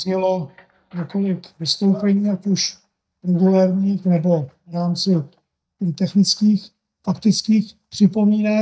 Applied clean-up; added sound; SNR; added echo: neural mask model DeepFilterNet 3.